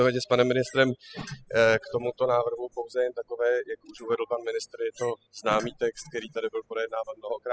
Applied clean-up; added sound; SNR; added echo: classical method spectral subtraction.